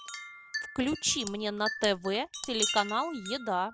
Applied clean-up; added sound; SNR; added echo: none; Raindrop + Wind chime; 7 dB; none.